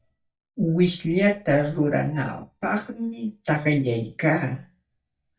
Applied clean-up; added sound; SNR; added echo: neural mask model DeepFilterNet 3.